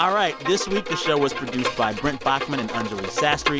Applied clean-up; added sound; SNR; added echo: none; Bowed string instrument; 6 dB; none.